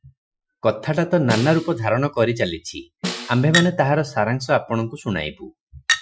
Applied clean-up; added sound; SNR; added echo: classical method Wiener filter.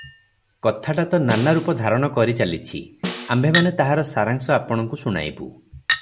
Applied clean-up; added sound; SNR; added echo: none; Chink, clink + Snare drum; 9 dB; none.